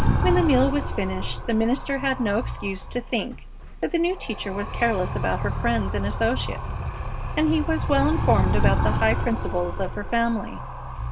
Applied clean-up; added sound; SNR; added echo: none; Animal; 1 dB; none.